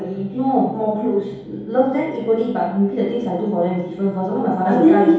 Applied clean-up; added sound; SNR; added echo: none; none; none; reverberation time 2.2 s.